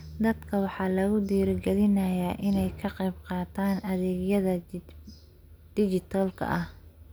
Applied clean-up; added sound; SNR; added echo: none; none; none; none.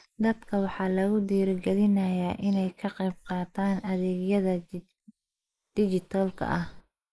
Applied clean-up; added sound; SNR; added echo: neural mask model Resemble Enhance denoiser.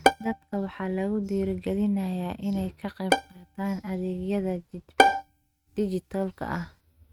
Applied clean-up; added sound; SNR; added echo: neural mask model RNNoise.